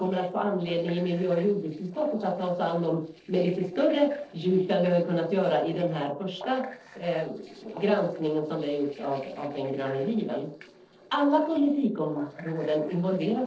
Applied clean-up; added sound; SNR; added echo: neural separator model SepFormer DNS4.